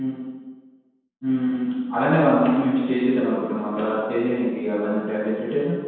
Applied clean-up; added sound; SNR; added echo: none; none; none; reverberation time 1.2 s.